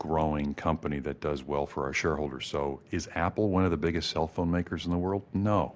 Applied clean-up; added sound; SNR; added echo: none; none; none; none.